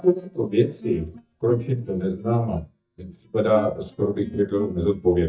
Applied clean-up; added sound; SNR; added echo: neural mask model DeepFilterNet 3.